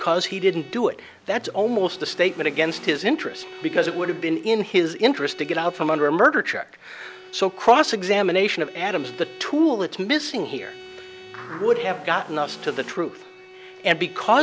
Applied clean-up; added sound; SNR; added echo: none; Accelerating, revving, vroom / Car + Bowed string instrument; 20 dB; none.